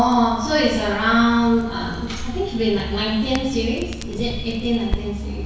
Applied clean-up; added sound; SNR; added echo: none; Crackle; 12 dB; reverberation time 1.1 s.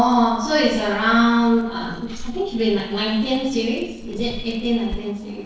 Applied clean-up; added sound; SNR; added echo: neural separator model SepFormer DNS4.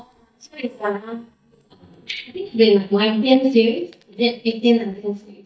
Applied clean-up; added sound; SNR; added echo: neural mask model DeepFilterNet 3.